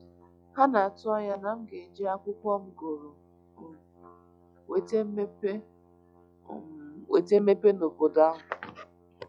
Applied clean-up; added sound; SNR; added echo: classical method log-MMSE.